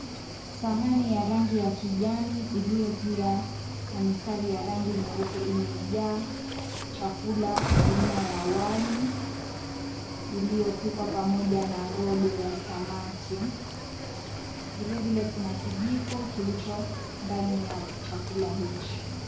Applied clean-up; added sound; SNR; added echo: none; Cricket / Waves, surf; 3 dB; reverberation time 0.5 s.